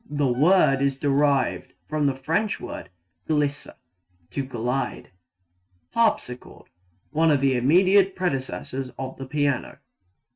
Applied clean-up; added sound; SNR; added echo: neural mask model RNNoise.